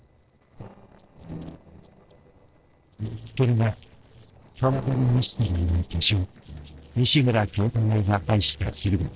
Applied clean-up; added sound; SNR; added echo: neural separator model SepFormer DNS4.